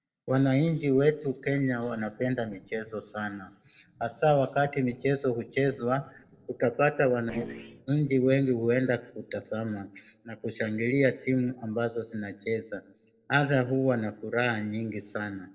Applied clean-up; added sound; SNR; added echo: neural separator model SepFormer DNS4.